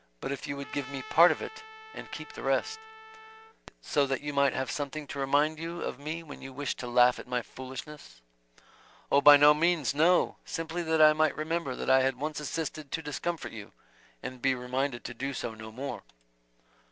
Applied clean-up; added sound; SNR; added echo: none; Trumpet; 17 dB; none.